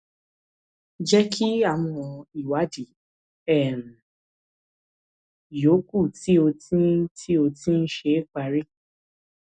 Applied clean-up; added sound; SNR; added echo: none; none; none; none.